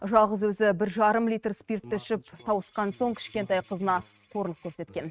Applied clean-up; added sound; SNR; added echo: neural mask model RNNoise.